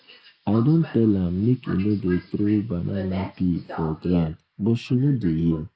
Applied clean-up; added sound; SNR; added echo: neural mask model Resemble Enhance denoiser.